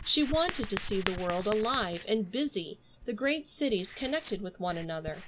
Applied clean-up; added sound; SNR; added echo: none; Writing; 10 dB; none.